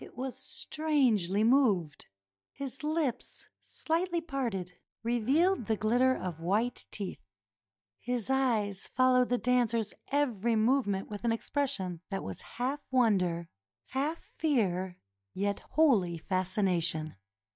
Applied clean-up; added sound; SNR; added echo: neural mask model DeepFilterNet 3.